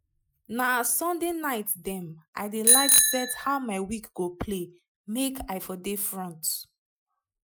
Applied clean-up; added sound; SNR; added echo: classical method Wiener filter.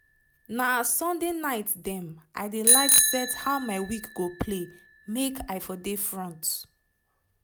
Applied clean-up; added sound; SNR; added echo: none; Bicycle bell; 0 dB; none.